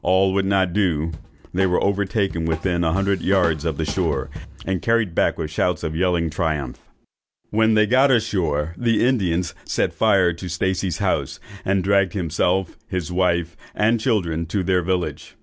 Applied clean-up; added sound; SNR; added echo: none; Drum / Drum kit; 13 dB; none.